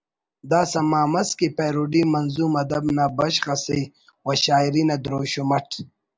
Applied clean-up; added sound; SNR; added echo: none; none; none; none.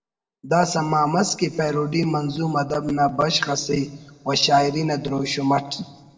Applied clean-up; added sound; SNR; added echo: neural separator model SepFormer DNS4.